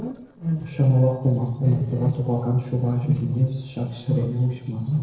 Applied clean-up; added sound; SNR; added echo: neural separator model SepFormer DNS4.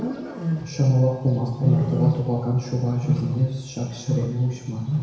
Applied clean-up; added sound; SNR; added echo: none; Wild animals; 3 dB; reverberation time 1.0 s.